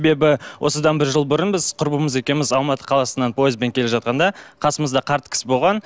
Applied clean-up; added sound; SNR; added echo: none; none; none; none.